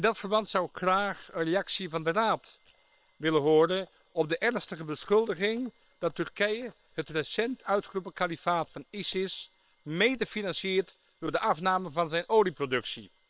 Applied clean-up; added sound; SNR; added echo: neural separator model SepFormer WHAM!.